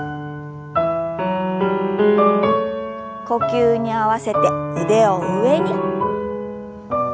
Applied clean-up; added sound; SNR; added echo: none; none; none; none.